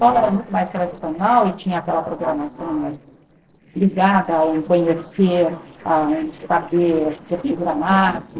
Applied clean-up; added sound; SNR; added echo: neural separator model SepFormer DNS4.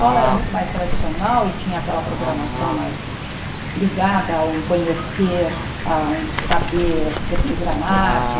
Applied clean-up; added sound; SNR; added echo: none; Bird / Fowl; 1 dB; reverberation time 0.8 s.